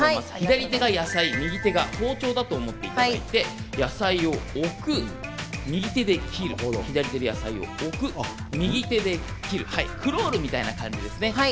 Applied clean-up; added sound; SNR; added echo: none; none; none; none.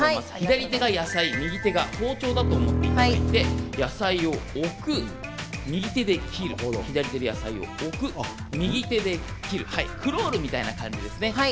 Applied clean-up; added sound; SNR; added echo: none; Bowed string instrument; -1 dB; none.